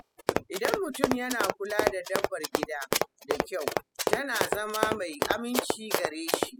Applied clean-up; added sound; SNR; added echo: classical method spectral subtraction.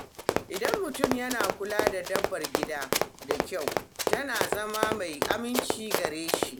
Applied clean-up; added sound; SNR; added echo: none; Run; -3 dB; none.